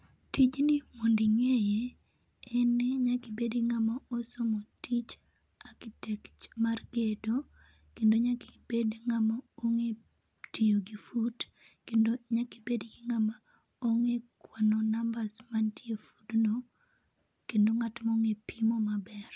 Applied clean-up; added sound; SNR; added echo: none; none; none; none.